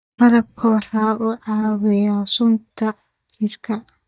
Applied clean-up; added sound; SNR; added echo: neural mask model DeepFilterNet 3.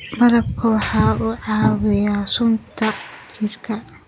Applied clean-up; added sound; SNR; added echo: none; Sliding door; 19 dB; none.